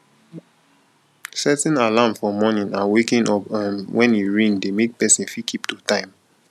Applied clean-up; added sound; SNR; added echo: none; none; none; none.